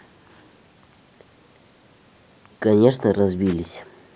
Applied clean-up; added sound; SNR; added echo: none; none; none; none.